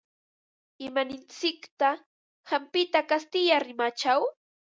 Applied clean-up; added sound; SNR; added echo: none; none; none; none.